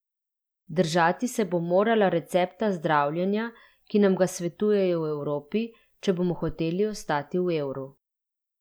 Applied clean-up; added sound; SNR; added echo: none; none; none; none.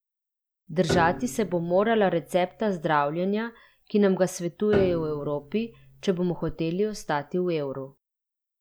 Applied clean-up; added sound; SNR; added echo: none; Piano; 11 dB; none.